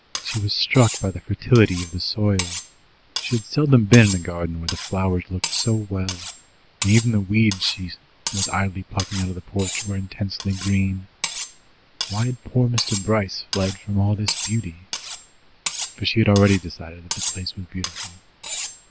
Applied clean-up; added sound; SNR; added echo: none; Cutlery, silverware; 10 dB; none.